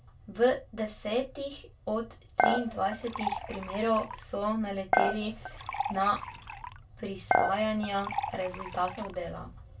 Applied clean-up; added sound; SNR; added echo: none; Dishes, pots, and pans / Chink, clink; 0 dB; reverberation time 0.2 s.